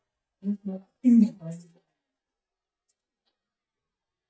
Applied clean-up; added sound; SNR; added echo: neural mask model DeepFilterNet 3.